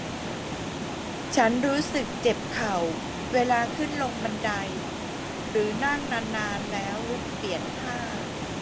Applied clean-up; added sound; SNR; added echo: none; Water; 3 dB; none.